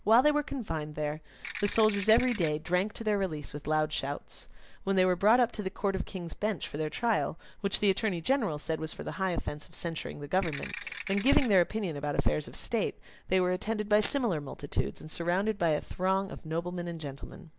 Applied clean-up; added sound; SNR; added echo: none; Ratchet, pawl / Percussion; 4 dB; none.